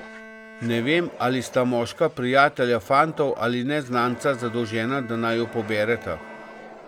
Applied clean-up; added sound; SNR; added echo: none; Fire + Bowed string instrument; 17 dB; none.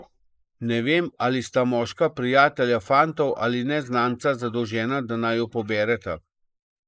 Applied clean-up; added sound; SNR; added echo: neural mask model Resemble Enhance denoiser.